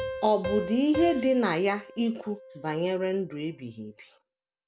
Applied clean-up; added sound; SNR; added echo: none; Piano; 11 dB; none.